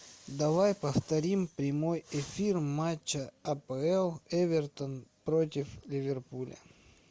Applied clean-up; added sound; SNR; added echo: none; none; none; none.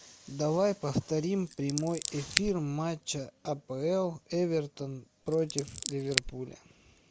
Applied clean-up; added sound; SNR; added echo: none; Scissors; 4 dB; none.